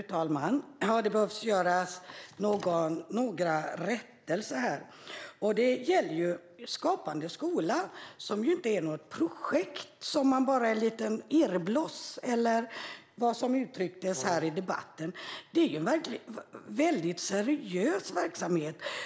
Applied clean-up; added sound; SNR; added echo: none; Brass instrument; 13 dB; none.